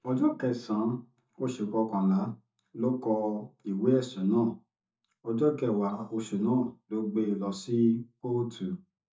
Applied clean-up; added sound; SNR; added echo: neural mask model DeepFilterNet 3.